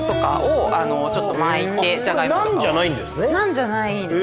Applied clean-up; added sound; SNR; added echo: none; Telephone; 18 dB; none.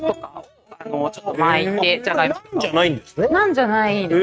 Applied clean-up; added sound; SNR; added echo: neural mask model RNNoise.